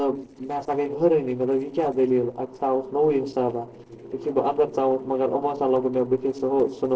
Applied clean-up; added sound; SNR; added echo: neural separator model SepFormer DNS4.